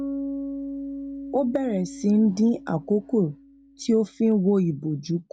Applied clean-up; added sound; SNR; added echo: none; Bass guitar; 12 dB; none.